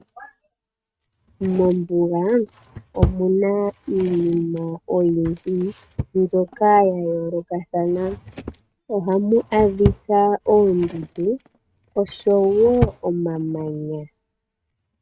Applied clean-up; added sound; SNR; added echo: neural mask model RNNoise.